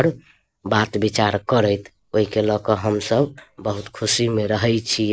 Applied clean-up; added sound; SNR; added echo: neural mask model Resemble Enhance denoiser.